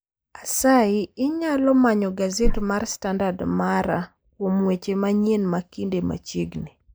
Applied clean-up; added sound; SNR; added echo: neural mask model Resemble Enhance denoiser.